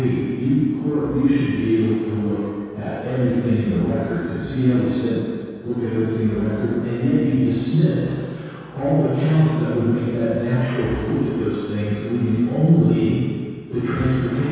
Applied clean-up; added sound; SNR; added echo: none; none; none; reverberation time 2.0 s.